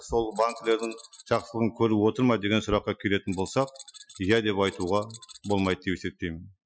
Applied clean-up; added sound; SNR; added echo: classical method Wiener filter.